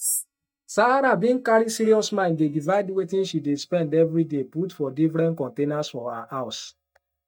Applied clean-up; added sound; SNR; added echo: neural mask model DeepFilterNet 3.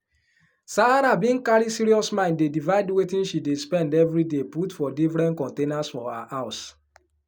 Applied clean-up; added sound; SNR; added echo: none; none; none; none.